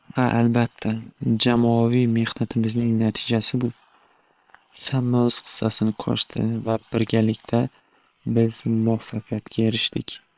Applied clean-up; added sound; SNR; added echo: neural separator model SepFormer WHAM!.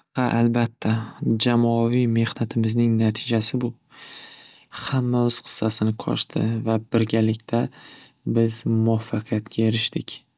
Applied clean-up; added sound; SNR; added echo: none; none; none; none.